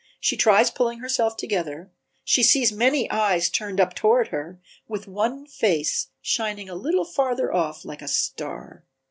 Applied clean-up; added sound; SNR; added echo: none; none; none; none.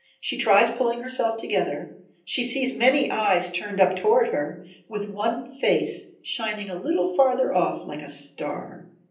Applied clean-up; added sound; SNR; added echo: none; none; none; reverberation time 0.6 s.